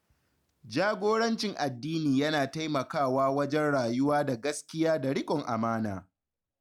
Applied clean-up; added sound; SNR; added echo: none; none; none; none.